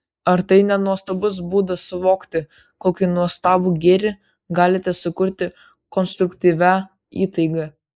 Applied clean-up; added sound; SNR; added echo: neural mask model Resemble Enhance denoiser.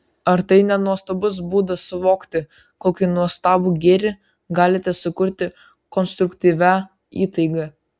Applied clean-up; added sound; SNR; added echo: none; none; none; none.